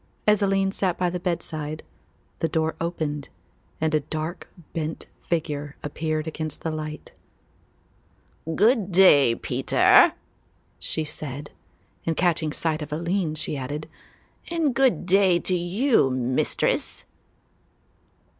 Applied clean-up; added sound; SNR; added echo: none; none; none; none.